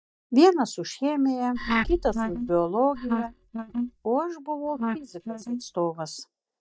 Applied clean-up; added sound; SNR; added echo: neural mask model DeepFilterNet 3.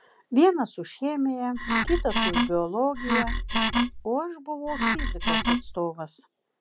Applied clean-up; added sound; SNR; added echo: none; Wood; -2 dB; none.